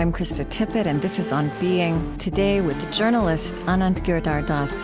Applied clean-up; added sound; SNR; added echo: none; Drum kit; 20 dB; none.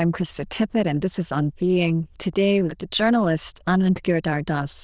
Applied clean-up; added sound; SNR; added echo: neural diffusion model UNIVERSE++.